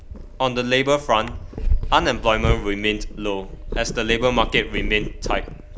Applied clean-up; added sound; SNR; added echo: none; Purr; 4 dB; none.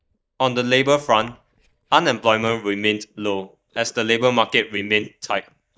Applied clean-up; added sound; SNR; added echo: neural mask model DeepFilterNet 3.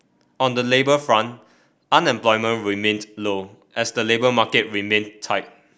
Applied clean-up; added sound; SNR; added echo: none; none; none; none.